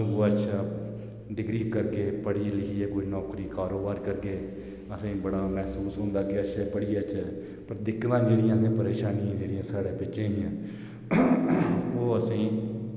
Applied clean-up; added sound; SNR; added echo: none; none; none; none.